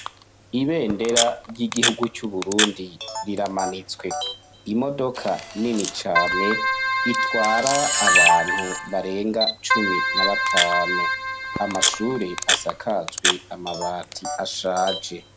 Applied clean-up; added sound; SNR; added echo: none; Camera + Keyboard (musical); -2 dB; none.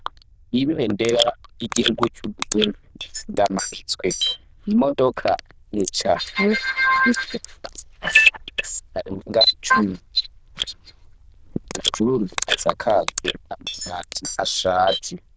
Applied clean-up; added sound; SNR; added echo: neural diffusion model UNIVERSE++.